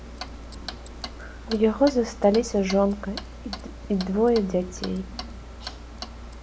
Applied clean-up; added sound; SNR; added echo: none; Clock; 12 dB; none.